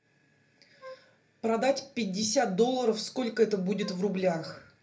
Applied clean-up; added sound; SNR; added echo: none; Wind instrument, woodwind instrument; 20 dB; reverberation time 0.3 s.